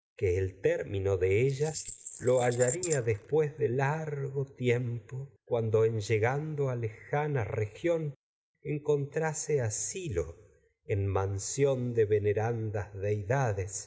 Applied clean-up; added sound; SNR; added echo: neural mask model Resemble Enhance denoiser.